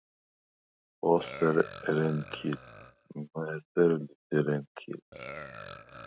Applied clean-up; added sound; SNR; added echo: none; Burping, eructation; 17 dB; none.